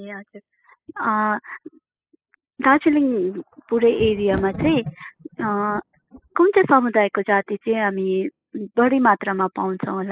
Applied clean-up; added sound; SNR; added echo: classical method spectral subtraction.